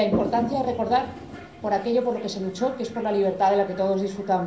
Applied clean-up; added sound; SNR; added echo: none; Toilet flush; 10 dB; reverberation time 0.6 s.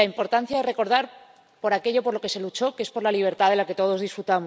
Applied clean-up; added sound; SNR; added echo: none; none; none; none.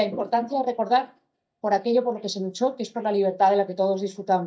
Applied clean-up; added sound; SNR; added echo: neural mask model DeepFilterNet 3.